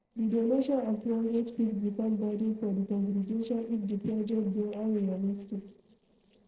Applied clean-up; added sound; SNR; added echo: neural separator model SepFormer DNS4.